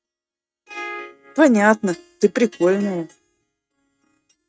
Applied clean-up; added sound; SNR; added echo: neural mask model RNNoise.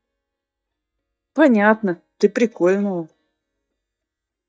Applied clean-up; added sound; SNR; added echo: neural mask model DeepFilterNet 3.